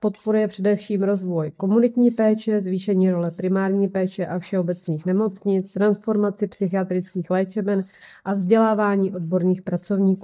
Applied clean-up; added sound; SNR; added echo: neural mask model DeepFilterNet 3.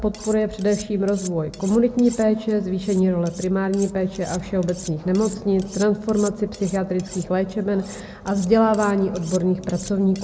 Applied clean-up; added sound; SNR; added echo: none; Cutlery, silverware; 20 dB; reverberation time 0.3 s.